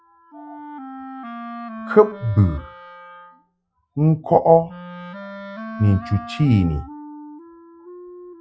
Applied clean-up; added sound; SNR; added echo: classical method log-MMSE.